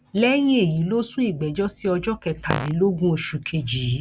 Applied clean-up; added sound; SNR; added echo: none; Fart; 4 dB; none.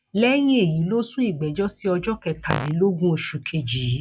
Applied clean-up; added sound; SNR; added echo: classical method log-MMSE.